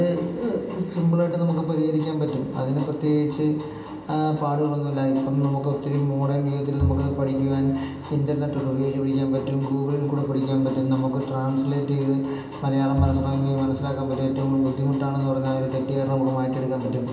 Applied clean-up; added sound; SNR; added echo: none; Bowed string instrument; 9 dB; reverberation time 2.6 s.